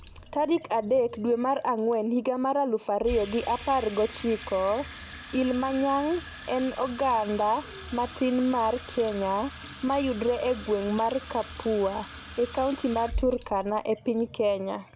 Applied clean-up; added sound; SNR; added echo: none; Sink (filling or washing) / Water tap, faucet; 13 dB; none.